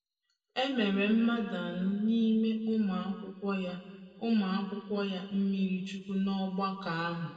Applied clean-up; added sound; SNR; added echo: none; none; none; reverberation time 2.0 s.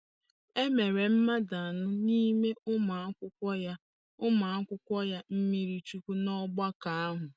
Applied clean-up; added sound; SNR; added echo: none; none; none; none.